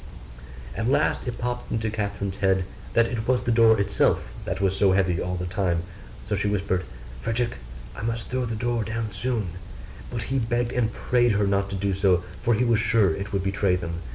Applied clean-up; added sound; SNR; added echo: none; none; none; none.